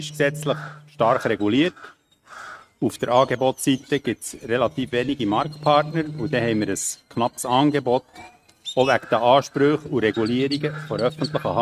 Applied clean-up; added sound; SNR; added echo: neural mask model RNNoise.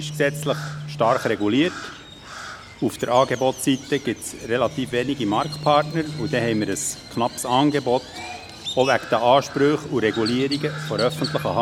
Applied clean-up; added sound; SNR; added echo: none; Crow; 12 dB; none.